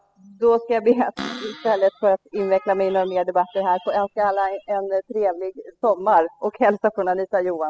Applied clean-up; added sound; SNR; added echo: classical method spectral subtraction.